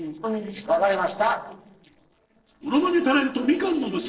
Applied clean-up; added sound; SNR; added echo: neural separator model SepFormer DNS4.